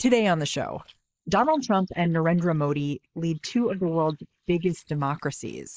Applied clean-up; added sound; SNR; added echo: neural mask model Resemble Enhance denoiser.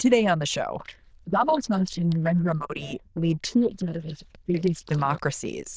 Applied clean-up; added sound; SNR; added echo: neural diffusion model UNIVERSE++.